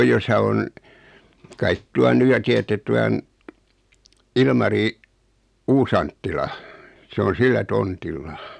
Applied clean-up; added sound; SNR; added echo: none; none; none; none.